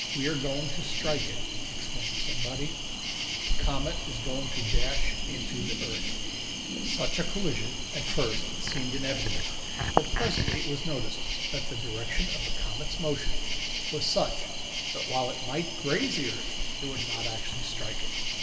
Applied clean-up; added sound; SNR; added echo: none; Cricket; 4 dB; reverberation time 2.0 s.